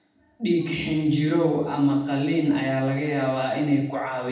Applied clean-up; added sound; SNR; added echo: none; none; none; reverberation time 0.8 s.